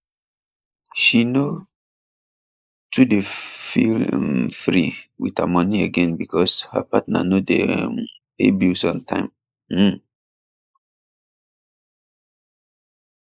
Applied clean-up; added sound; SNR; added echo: neural mask model Resemble Enhance denoiser.